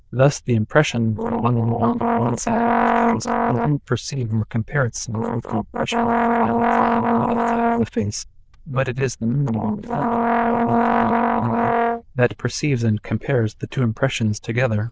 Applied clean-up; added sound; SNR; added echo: neural diffusion model UNIVERSE++.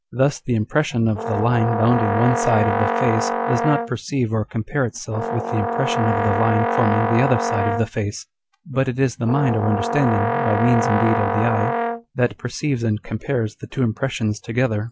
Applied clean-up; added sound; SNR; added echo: none; Brass instrument; 1 dB; none.